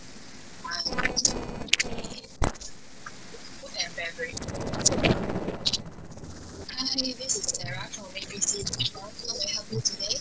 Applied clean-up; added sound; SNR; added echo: neural separator model SepFormer DNS4.